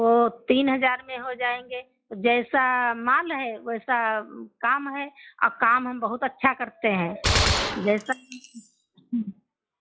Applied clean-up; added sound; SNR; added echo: classical method log-MMSE.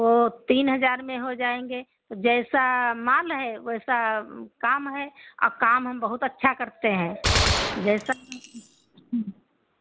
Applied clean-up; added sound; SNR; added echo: none; Gunshot, gunfire; 2 dB; none.